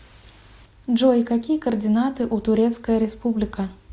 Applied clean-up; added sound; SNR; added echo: none; none; none; none.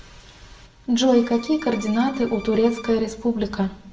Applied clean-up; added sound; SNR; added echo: none; Bowed string instrument; 20 dB; reverberation time 0.7 s.